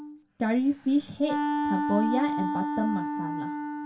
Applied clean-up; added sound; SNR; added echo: none; Wind instrument, woodwind instrument; 1 dB; reverberation time 0.2 s.